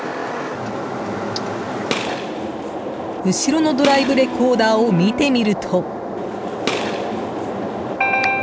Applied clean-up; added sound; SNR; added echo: none; Gunshot, gunfire + Wind instrument, woodwind instrument; 10 dB; none.